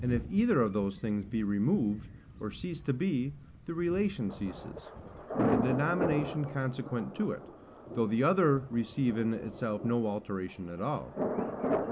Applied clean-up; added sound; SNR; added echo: none; Thunder; 6 dB; none.